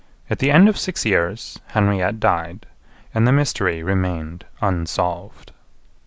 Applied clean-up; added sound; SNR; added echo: none; none; none; none.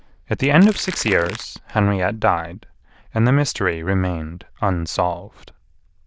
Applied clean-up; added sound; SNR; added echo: neural diffusion model UNIVERSE++.